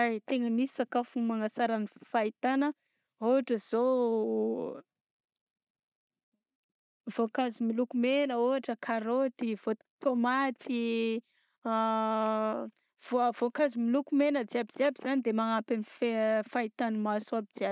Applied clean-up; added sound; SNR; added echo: none; none; none; none.